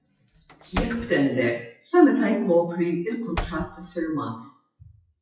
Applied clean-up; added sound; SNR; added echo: classical method WPE with log-MMSE.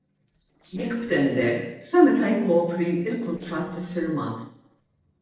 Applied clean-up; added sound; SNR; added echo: neural separator model SepFormer DNS4.